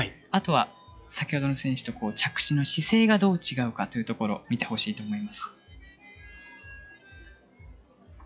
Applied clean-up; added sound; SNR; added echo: classical method log-MMSE.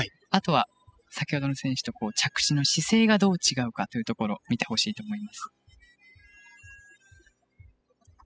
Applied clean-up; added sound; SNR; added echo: classical method spectral subtraction.